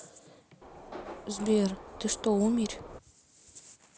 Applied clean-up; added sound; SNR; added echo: none; Subway, metro, underground; 12 dB; none.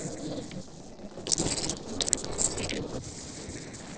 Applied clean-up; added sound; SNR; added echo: neural separator model SepFormer DNS4.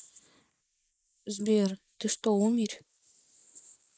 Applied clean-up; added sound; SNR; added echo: neural mask model Resemble Enhance denoiser.